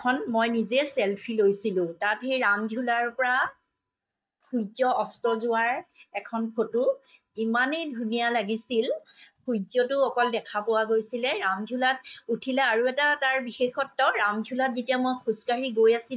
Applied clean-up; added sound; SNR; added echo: neural mask model DeepFilterNet 3.